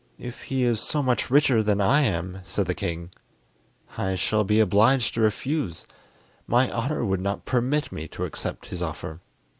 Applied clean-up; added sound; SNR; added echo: none; none; none; none.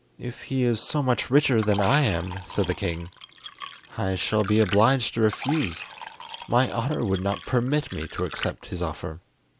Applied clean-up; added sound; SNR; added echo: none; Fill (with liquid); 12 dB; none.